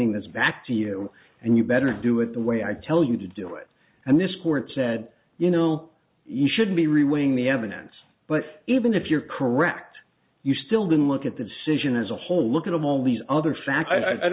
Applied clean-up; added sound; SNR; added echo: none; none; none; none.